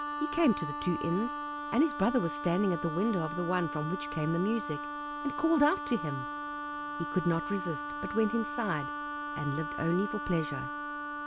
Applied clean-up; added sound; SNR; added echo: none; Wind instrument, woodwind instrument; 5 dB; none.